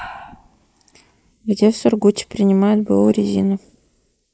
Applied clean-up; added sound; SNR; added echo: neural mask model Resemble Enhance denoiser.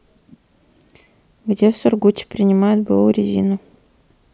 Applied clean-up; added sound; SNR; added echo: none; none; none; none.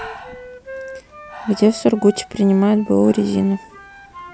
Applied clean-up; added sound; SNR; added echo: none; Breathing + Wind instrument, woodwind instrument; 17 dB; none.